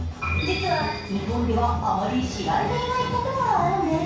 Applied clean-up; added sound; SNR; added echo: none; none; none; reverberation time 0.6 s.